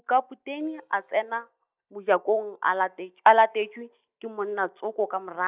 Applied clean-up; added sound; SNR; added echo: neural mask model DeepFilterNet 3.